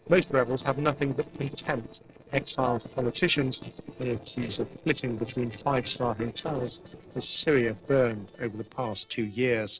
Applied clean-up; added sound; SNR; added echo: neural separator model SepFormer DNS4.